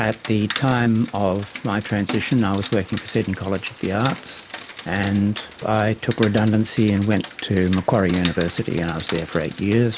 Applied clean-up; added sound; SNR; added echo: none; Rain; 12 dB; none.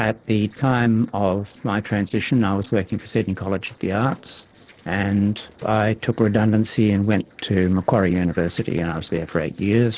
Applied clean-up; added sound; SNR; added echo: neural separator model SepFormer DNS4.